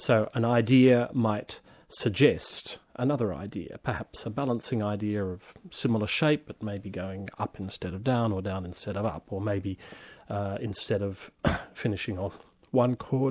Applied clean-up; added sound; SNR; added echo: none; none; none; none.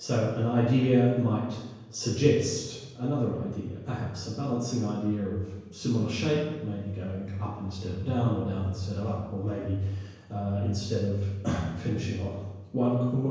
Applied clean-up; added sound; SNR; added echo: none; none; none; reverberation time 1.0 s.